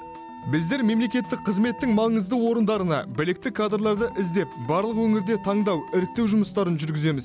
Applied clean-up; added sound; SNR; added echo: none; Wind instrument, woodwind instrument; 19 dB; none.